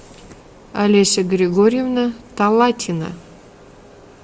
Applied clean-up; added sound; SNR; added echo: none; none; none; none.